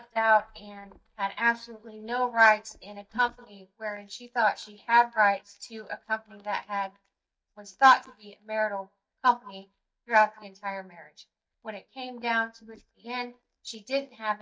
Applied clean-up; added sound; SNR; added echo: neural mask model DeepFilterNet 3.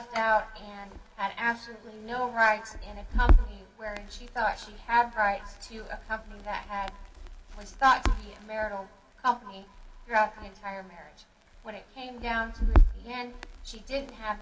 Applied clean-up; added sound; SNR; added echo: none; Crackle; -1 dB; reverberation time 2.8 s.